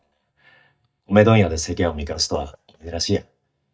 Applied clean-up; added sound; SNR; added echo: neural mask model DeepFilterNet 3.